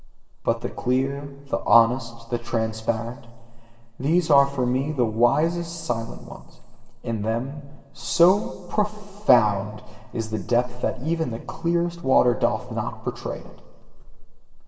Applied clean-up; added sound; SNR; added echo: none; none; none; reverberation time 2.4 s.